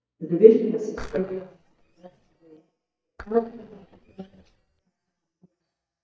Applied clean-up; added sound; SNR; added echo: neural mask model DeepFilterNet 3.